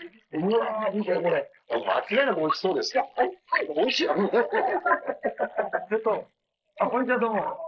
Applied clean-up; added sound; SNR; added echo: neural mask model Resemble Enhance denoiser.